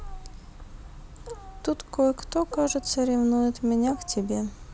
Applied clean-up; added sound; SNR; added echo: none; Wild animals; 14 dB; none.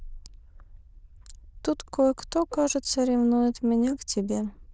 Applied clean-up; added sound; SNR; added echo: neural diffusion model UNIVERSE++.